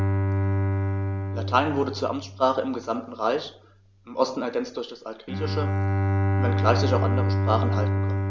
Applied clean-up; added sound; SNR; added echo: none; Bowed string instrument; -3 dB; none.